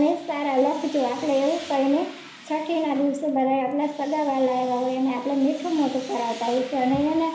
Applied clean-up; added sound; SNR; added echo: none; Tools; 20 dB; reverberation time 0.5 s.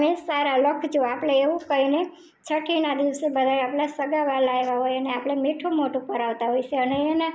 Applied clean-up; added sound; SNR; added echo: none; none; none; none.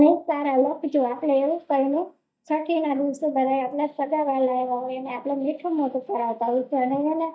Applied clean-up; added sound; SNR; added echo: neural mask model DeepFilterNet 3.